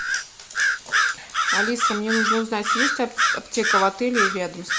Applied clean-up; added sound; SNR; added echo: none; Bird vocalization, bird call, bird song; -3 dB; none.